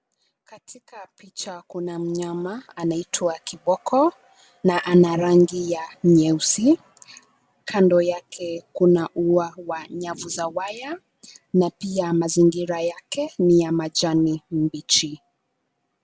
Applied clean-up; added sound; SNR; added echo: none; none; none; none.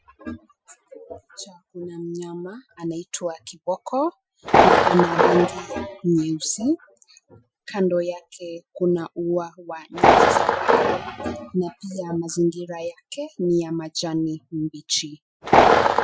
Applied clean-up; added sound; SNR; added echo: classical method Wiener filter.